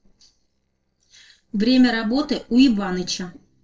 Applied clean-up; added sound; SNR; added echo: neural separator model SepFormer DNS4.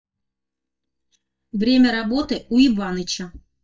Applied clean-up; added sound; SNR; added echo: neural mask model DeepFilterNet 3.